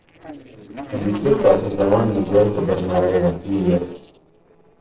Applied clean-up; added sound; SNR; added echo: neural separator model SepFormer DNS4.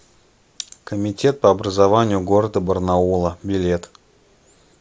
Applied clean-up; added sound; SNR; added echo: none; none; none; none.